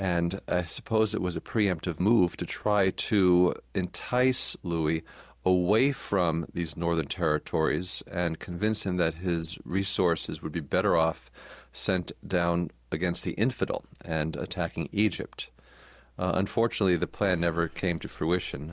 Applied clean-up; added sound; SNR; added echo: none; none; none; none.